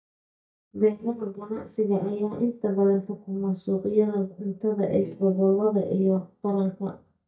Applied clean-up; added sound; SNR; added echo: neural mask model DeepFilterNet 3.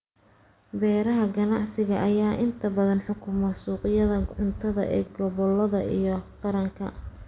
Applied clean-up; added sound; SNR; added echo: none; none; none; none.